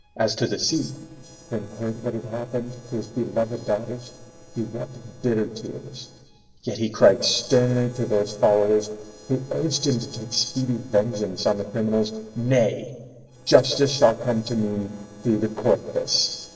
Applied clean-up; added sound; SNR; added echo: neural separator model SepFormer DNS4.